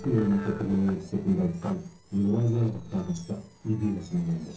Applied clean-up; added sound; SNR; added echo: neural separator model SepFormer DNS4.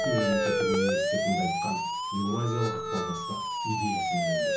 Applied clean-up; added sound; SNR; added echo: none; Siren; -3 dB; reverberation time 0.7 s.